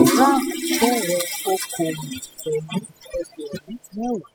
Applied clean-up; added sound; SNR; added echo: classical method spectral subtraction.